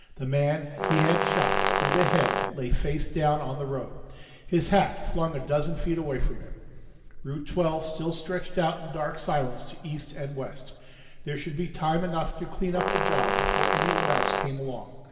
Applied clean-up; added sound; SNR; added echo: none; Brass instrument; -2 dB; reverberation time 2.8 s.